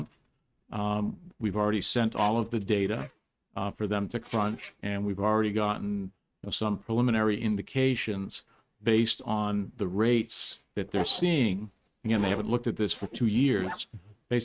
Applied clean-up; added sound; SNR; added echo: neural mask model RNNoise.